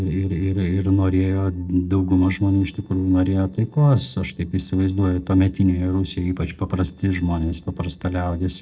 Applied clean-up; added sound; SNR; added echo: neural separator model SepFormer DNS4.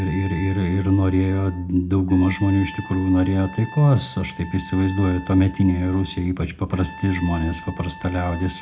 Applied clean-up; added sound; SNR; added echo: none; Trumpet; 18 dB; reverberation time 0.2 s.